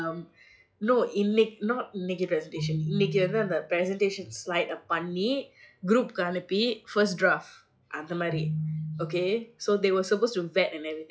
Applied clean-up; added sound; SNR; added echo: classical method log-MMSE.